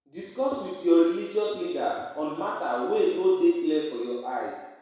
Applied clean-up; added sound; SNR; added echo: none; none; none; reverberation time 1.1 s.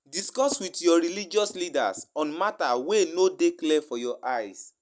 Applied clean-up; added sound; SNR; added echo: none; none; none; none.